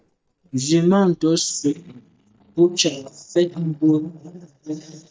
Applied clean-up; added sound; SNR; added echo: neural mask model DeepFilterNet 3.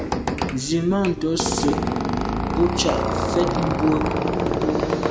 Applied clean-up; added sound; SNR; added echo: none; Squeak; -1 dB; none.